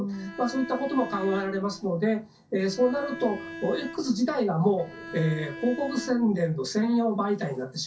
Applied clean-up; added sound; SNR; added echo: none; Bowed string instrument; 13 dB; reverberation time 0.3 s.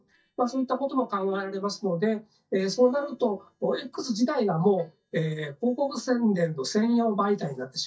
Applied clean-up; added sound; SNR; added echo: neural mask model DeepFilterNet 3.